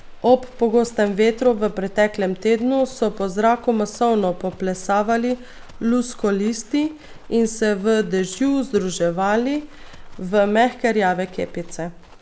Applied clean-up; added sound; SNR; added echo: none; Livestock, farm animals, working animals; 18 dB; none.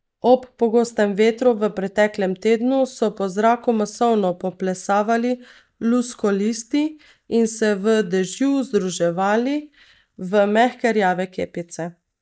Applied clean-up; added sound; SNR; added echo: neural mask model DeepFilterNet 3.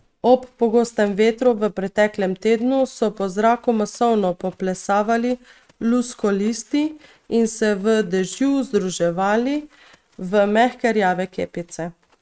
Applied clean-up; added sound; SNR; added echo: neural mask model RNNoise.